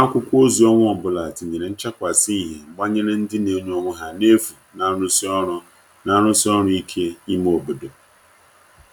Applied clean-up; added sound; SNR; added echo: none; none; none; none.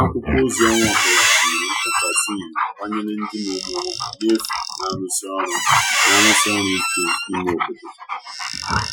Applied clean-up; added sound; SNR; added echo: classical method Wiener filter.